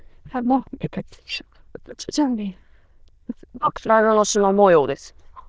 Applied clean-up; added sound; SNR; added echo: neural diffusion model UNIVERSE++.